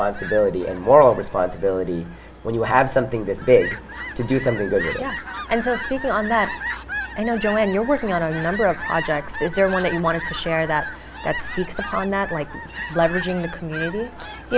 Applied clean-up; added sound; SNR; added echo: none; Fowl; 11 dB; none.